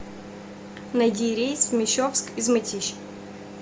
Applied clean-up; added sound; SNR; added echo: none; none; none; none.